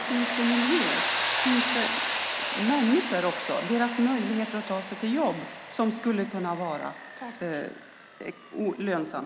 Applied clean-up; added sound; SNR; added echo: none; Tools; 3 dB; none.